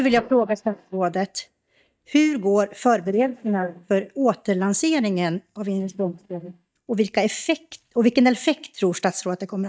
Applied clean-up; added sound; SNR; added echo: neural mask model DeepFilterNet 3.